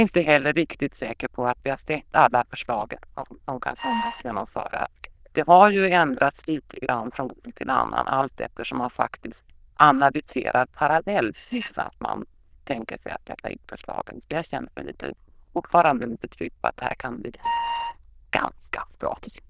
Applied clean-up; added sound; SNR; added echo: neural diffusion model UNIVERSE++.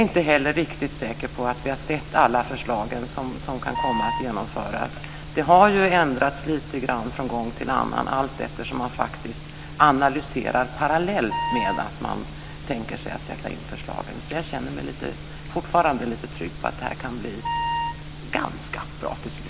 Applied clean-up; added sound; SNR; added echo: none; Wind instrument, woodwind instrument; 4 dB; none.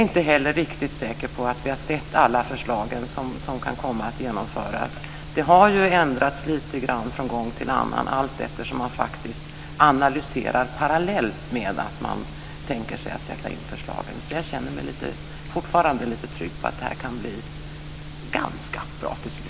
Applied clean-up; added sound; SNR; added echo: none; none; none; none.